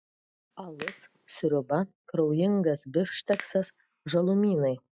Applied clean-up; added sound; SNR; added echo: classical method log-MMSE.